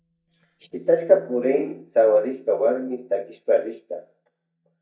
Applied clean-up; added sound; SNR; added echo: neural mask model DeepFilterNet 3.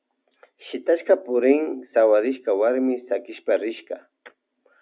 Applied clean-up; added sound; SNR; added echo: none; none; none; none.